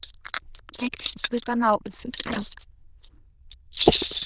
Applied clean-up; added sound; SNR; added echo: neural diffusion model UNIVERSE++.